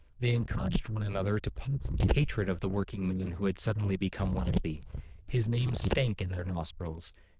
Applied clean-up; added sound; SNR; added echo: neural diffusion model UNIVERSE++.